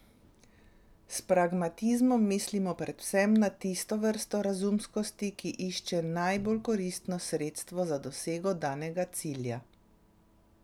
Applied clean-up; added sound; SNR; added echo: none; none; none; none.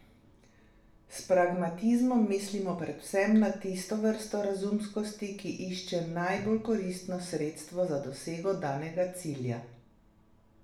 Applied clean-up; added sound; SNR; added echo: none; none; none; reverberation time 0.5 s.